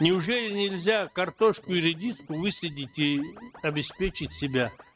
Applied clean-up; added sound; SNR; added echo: neural mask model RNNoise.